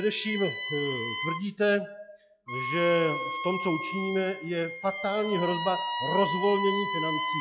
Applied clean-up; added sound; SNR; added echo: classical method log-MMSE.